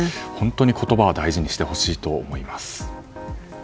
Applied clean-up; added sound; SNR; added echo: none; none; none; none.